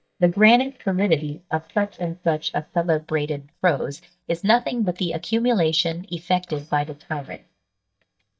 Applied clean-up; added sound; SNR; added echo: neural mask model DeepFilterNet 3.